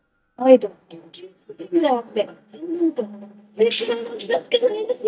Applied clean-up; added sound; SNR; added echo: neural mask model DeepFilterNet 3.